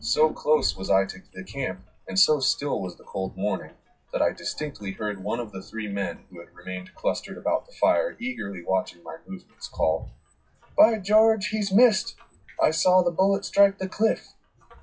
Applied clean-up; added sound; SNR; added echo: classical method WPE with log-MMSE.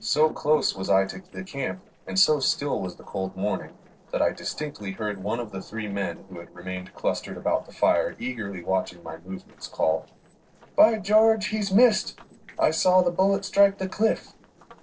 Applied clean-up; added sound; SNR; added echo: neural separator model SepFormer DNS4.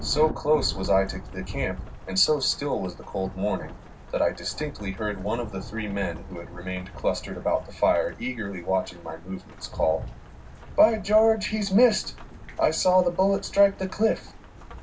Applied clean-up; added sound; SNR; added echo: none; Rain / Thunderstorm; 12 dB; reverberation time 0.4 s.